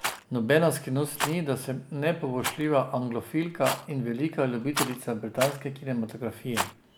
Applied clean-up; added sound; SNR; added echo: none; Rattle; 9 dB; none.